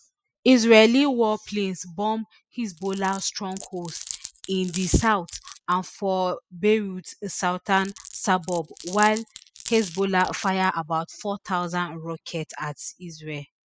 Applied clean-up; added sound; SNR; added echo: classical method spectral subtraction.